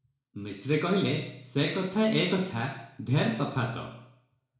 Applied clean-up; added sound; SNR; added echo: none; none; none; reverberation time 0.6 s.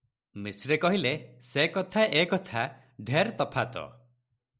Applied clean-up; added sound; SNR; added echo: none; none; none; none.